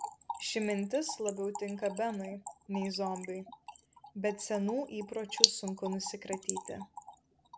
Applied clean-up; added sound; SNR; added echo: none; Trickle, dribble / Splash, splatter; 2 dB; none.